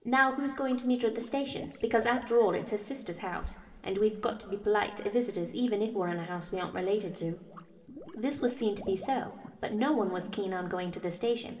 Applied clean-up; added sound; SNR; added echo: neural separator model SepFormer DNS4.